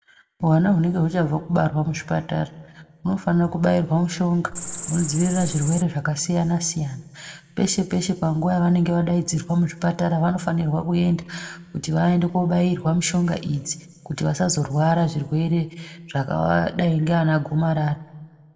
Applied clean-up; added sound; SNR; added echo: none; Cricket; 9 dB; reverberation time 0.8 s.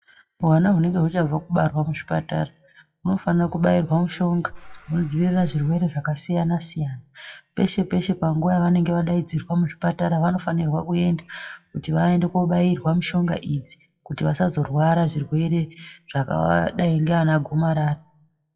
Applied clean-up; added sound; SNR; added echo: classical method WPE with log-MMSE.